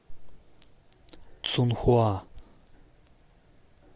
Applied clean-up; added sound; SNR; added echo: none; none; none; none.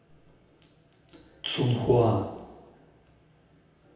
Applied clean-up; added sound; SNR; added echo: none; none; none; reverberation time 0.9 s.